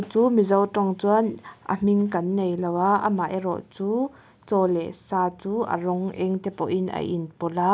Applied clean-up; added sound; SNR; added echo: none; none; none; none.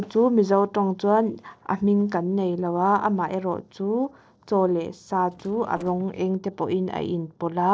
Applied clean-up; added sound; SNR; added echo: neural separator model SepFormer DNS4.